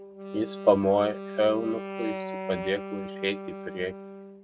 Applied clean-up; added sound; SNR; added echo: neural mask model RNNoise.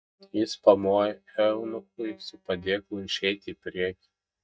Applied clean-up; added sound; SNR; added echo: neural mask model DeepFilterNet 3.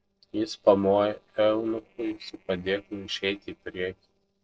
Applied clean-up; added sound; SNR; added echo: neural separator model SepFormer DNS4.